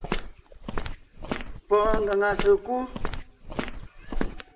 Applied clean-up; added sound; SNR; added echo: none; Walk, footsteps; 3 dB; reverberation time 0.6 s.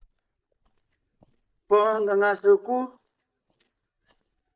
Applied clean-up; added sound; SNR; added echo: neural mask model DeepFilterNet 3.